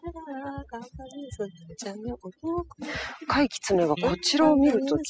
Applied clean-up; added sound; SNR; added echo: classical method spectral subtraction.